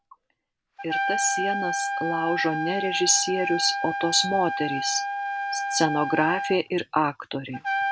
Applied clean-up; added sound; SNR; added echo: none; Trumpet; 2 dB; none.